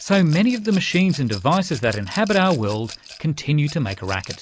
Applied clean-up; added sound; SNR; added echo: none; Rattle / Glass; 18 dB; none.